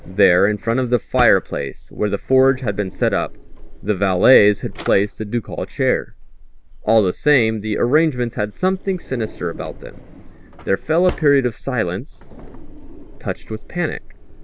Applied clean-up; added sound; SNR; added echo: none; Drawer open or close; 14 dB; none.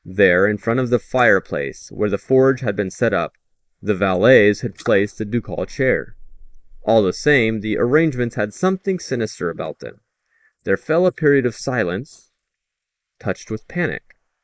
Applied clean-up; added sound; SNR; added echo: neural mask model Resemble Enhance denoiser.